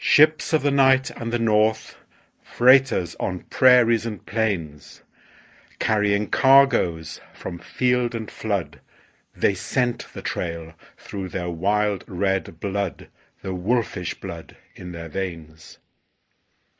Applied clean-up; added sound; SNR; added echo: neural mask model Resemble Enhance denoiser.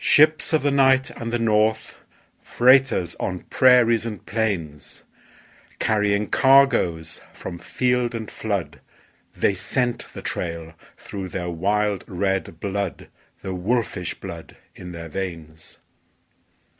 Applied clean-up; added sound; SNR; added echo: none; none; none; none.